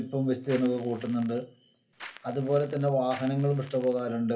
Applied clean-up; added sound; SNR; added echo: none; Crackle; 19 dB; reverberation time 0.3 s.